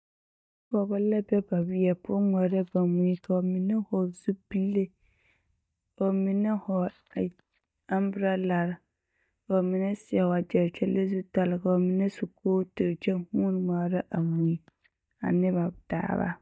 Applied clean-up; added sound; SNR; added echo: neural mask model DeepFilterNet 3.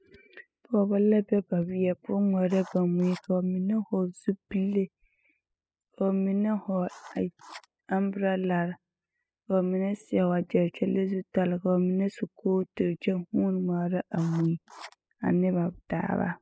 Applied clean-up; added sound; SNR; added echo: classical method spectral subtraction.